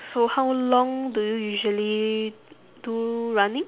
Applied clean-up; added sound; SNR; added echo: none; none; none; none.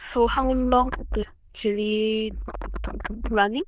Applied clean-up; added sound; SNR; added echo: neural diffusion model UNIVERSE++.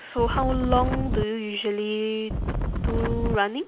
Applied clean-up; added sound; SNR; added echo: none; Wind; -1 dB; none.